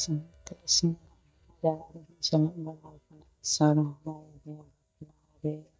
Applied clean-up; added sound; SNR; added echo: neural mask model DeepFilterNet 3.